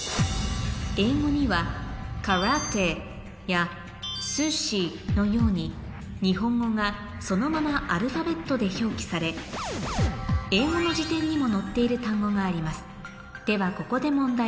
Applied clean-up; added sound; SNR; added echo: none; none; none; none.